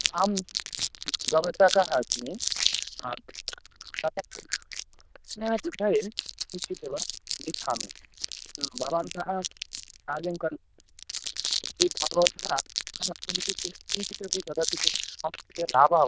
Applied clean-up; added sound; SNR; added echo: neural diffusion model UNIVERSE++.